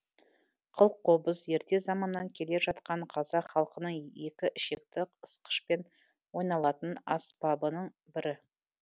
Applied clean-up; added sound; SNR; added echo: none; none; none; none.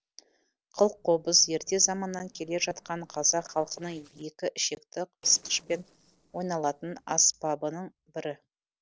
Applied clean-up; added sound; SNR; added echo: neural separator model SepFormer DNS4.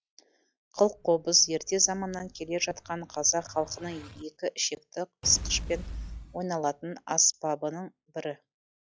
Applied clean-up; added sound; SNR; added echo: classical method log-MMSE.